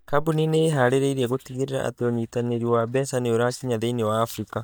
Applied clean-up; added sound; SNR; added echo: neural mask model DeepFilterNet 3.